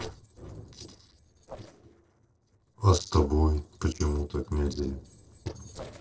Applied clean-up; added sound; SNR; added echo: neural separator model SepFormer DNS4.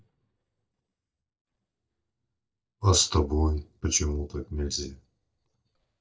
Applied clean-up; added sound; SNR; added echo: neural mask model DeepFilterNet 3.